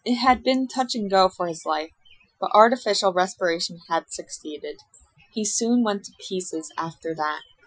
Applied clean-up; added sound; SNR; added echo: classical method Wiener filter.